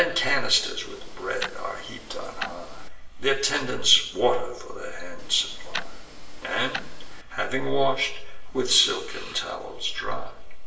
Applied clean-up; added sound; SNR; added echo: none; Tick-tock; 13 dB; reverberation time 0.7 s.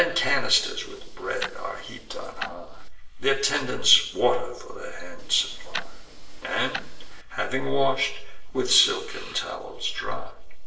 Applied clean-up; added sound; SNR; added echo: neural separator model SepFormer DNS4.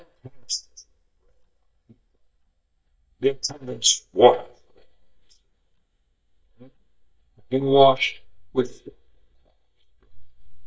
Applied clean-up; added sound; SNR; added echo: neural mask model DeepFilterNet 3.